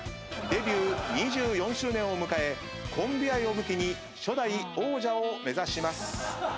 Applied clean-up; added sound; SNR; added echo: none; none; none; none.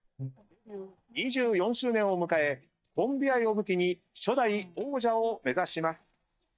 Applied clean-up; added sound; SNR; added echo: neural mask model DeepFilterNet 3.